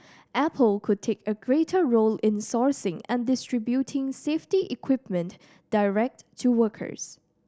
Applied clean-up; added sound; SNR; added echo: none; none; none; none.